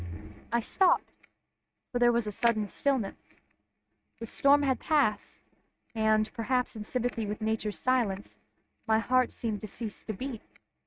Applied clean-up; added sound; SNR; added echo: neural mask model RNNoise.